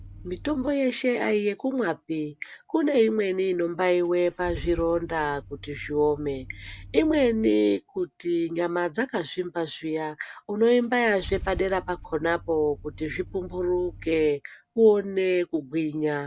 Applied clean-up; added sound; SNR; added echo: none; Idling / Engine starting / Car; 19 dB; none.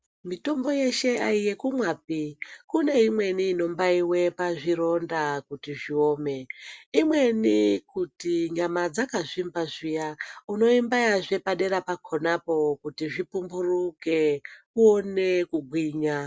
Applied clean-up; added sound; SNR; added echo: none; none; none; none.